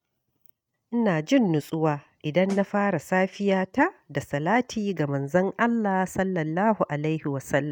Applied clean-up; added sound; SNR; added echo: neural mask model RNNoise.